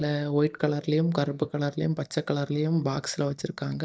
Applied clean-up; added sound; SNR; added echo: neural mask model DeepFilterNet 3.